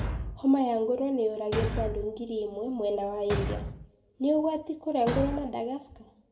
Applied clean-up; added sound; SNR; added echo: none; Thump, thud; 7 dB; reverberation time 0.4 s.